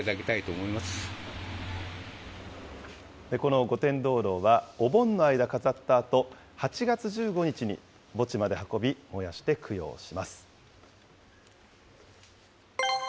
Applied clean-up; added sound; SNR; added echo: none; none; none; none.